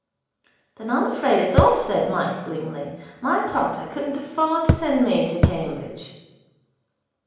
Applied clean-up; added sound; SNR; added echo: none; Thump, thud; -1 dB; reverberation time 1.0 s.